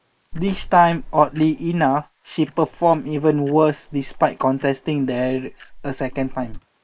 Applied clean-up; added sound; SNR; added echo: neural mask model Resemble Enhance denoiser.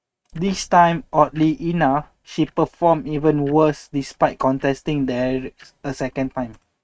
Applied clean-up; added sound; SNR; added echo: neural mask model RNNoise.